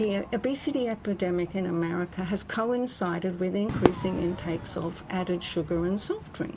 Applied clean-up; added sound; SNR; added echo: none; Crowd / Fireworks; 8 dB; none.